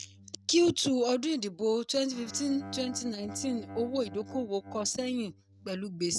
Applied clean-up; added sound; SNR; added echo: neural mask model RNNoise.